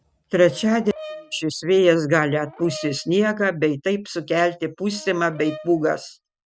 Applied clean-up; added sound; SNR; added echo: none; Brass instrument; 19 dB; none.